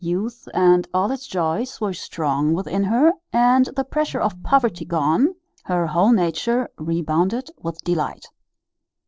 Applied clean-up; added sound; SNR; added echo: neural separator model SepFormer DNS4.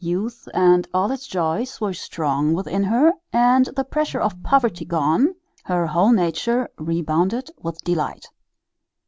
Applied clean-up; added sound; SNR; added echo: none; Telephone; 17 dB; none.